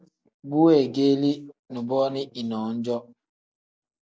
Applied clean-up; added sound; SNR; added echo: none; none; none; none.